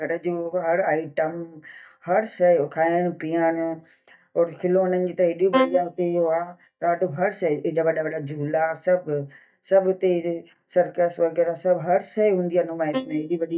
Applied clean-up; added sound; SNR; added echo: neural mask model DeepFilterNet 3.